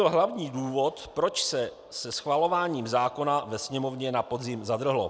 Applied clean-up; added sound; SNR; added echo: none; none; none; none.